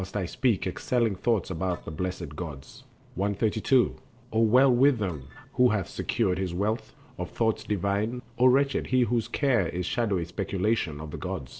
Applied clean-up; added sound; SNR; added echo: neural separator model SepFormer DNS4.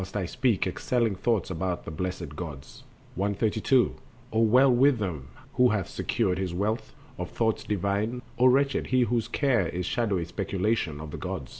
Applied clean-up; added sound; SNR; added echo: none; none; none; none.